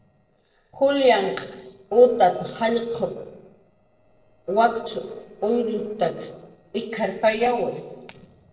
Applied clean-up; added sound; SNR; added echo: neural separator model SepFormer DNS4.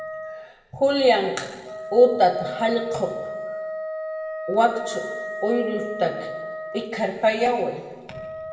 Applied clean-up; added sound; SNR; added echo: none; Wind instrument, woodwind instrument; 10 dB; reverberation time 1.3 s.